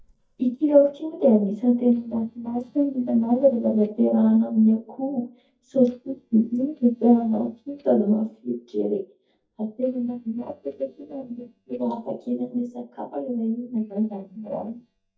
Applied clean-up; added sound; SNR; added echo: neural mask model DeepFilterNet 3.